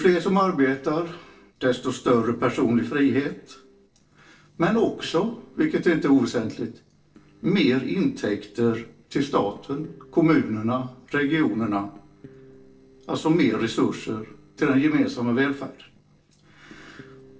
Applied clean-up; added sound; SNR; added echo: neural separator model SepFormer DNS4.